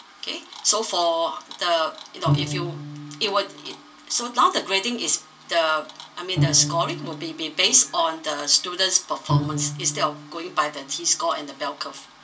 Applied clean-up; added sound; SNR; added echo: none; Bowed string instrument; 6 dB; reverberation time 0.2 s.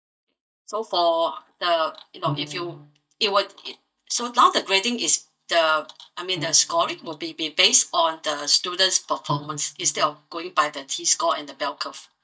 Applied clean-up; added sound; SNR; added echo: neural mask model DeepFilterNet 3.